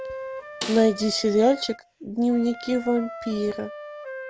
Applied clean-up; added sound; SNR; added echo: none; Wind instrument, woodwind instrument + Snare drum; 13 dB; none.